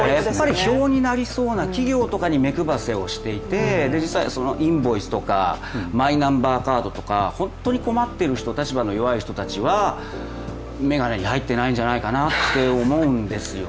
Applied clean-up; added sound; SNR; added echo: none; none; none; none.